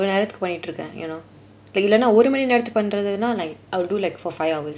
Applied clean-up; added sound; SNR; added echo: none; none; none; none.